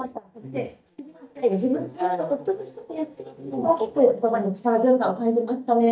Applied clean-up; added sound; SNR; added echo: neural mask model DeepFilterNet 3.